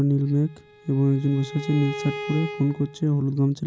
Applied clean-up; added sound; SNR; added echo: none; Bowed string instrument; 14 dB; none.